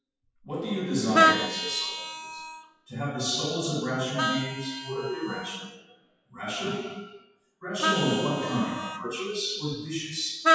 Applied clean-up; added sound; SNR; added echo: classical method WPE with log-MMSE.